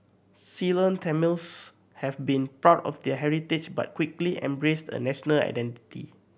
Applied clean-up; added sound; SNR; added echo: none; none; none; none.